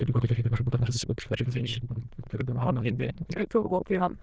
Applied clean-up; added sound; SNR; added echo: neural diffusion model UNIVERSE++.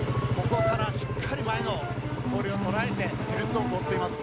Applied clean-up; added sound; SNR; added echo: none; Engine; -4 dB; none.